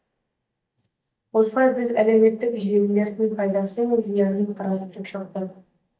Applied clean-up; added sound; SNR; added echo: neural mask model DeepFilterNet 3.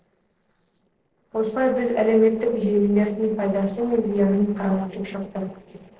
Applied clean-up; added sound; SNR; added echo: neural separator model SepFormer DNS4.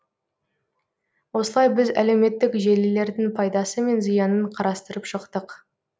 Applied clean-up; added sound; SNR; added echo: none; none; none; none.